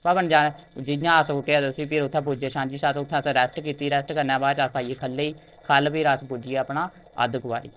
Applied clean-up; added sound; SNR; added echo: neural separator model SepFormer DNS4.